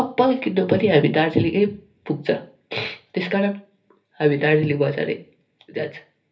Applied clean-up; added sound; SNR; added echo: none; none; none; reverberation time 0.3 s.